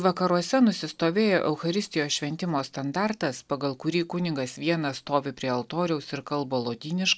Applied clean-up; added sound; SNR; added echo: none; none; none; none.